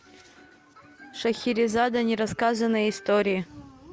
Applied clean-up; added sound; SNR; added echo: none; none; none; none.